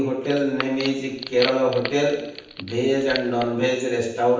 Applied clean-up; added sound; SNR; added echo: none; Wood; 12 dB; reverberation time 0.9 s.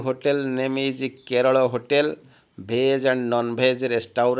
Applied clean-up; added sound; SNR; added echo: none; none; none; none.